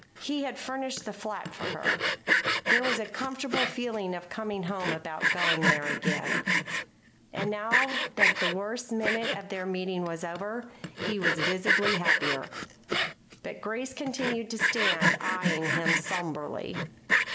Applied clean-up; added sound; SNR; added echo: none; Sawing; -3 dB; none.